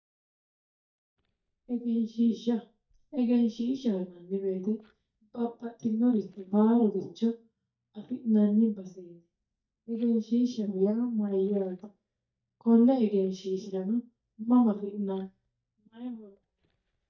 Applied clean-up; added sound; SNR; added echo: neural mask model DeepFilterNet 3.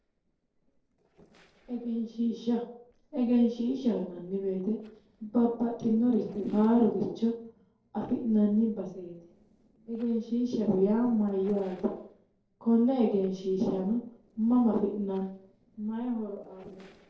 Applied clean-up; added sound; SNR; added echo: neural separator model SepFormer DNS4.